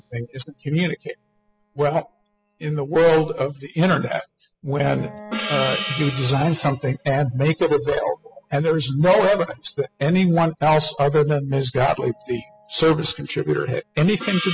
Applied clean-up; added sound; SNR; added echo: classical method spectral subtraction.